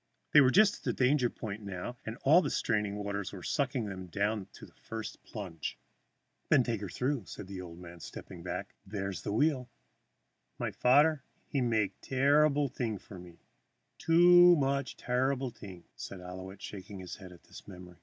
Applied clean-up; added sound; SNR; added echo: none; none; none; none.